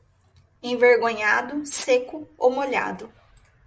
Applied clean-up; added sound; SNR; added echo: none; none; none; none.